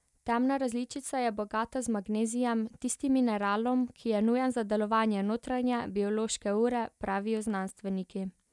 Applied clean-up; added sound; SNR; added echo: none; none; none; none.